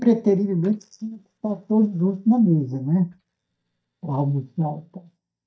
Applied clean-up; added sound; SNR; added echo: neural mask model DeepFilterNet 3.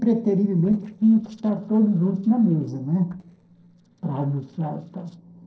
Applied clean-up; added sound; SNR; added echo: neural separator model SepFormer DNS4.